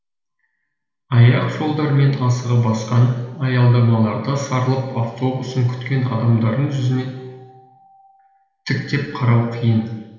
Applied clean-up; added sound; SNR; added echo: none; none; none; reverberation time 1.1 s.